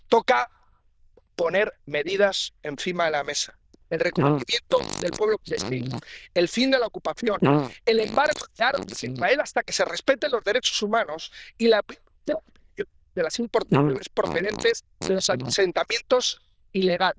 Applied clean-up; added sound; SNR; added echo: neural diffusion model UNIVERSE++.